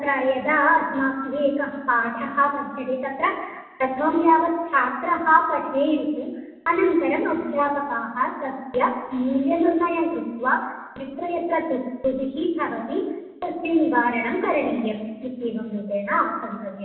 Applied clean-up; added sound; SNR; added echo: none; none; none; reverberation time 1.1 s.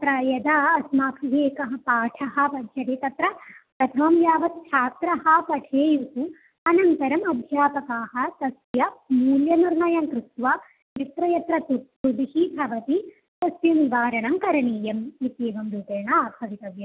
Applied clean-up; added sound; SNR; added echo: none; none; none; none.